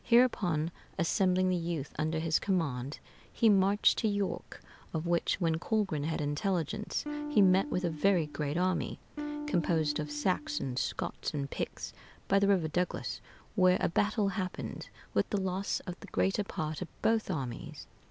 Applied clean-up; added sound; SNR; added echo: none; Electric guitar / Strum; 10 dB; none.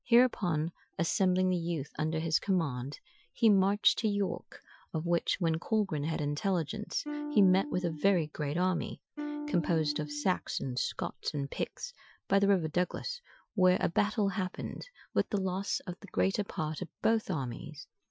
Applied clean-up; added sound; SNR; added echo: classical method Wiener filter.